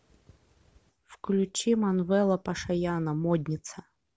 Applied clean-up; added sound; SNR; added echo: none; none; none; none.